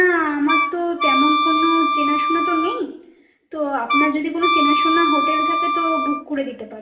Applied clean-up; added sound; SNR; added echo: none; Wind instrument, woodwind instrument; -2 dB; reverberation time 0.7 s.